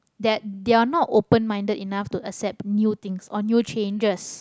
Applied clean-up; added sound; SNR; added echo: none; none; none; none.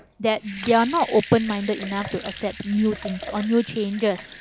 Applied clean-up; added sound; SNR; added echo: none; Sink (filling or washing) / Water tap, faucet / Liquid; 13 dB; none.